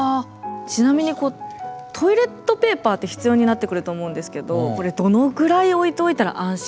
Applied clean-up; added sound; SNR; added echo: none; none; none; none.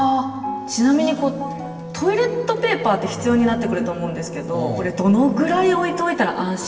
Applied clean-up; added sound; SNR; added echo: none; Wind instrument, woodwind instrument; 15 dB; reverberation time 1.9 s.